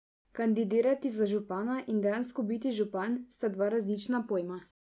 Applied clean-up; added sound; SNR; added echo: none; none; none; none.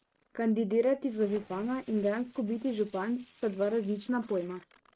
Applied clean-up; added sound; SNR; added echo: neural mask model RNNoise.